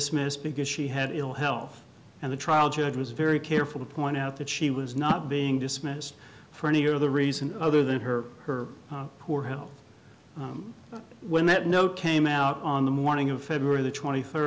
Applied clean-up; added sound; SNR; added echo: none; none; none; none.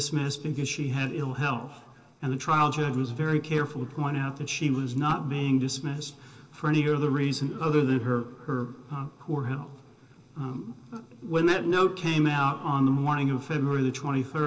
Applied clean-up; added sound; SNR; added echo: neural separator model SepFormer DNS4.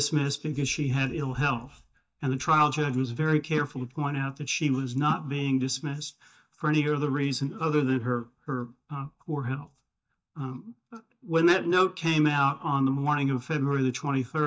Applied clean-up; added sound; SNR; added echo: neural mask model DeepFilterNet 3.